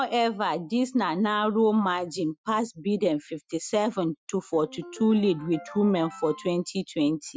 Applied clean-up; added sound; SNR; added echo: classical method Wiener filter.